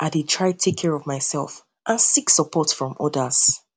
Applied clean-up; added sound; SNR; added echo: none; none; none; none.